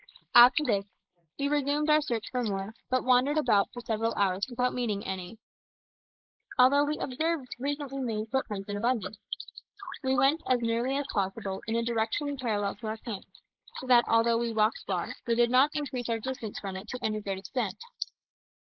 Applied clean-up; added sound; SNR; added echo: neural mask model Resemble Enhance denoiser.